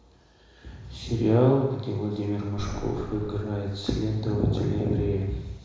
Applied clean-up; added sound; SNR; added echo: none; Boom; 12 dB; reverberation time 1.0 s.